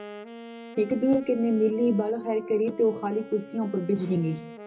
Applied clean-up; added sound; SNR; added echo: none; Wind instrument, woodwind instrument; 16 dB; reverberation time 0.2 s.